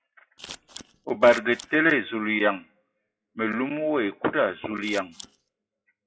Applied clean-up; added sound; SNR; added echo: classical method WPE with log-MMSE.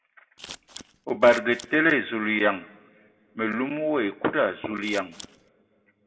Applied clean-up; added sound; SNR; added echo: none; Scissors; 17 dB; reverberation time 0.7 s.